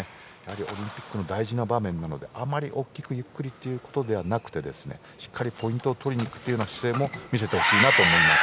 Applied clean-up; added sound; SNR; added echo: none; none; none; none.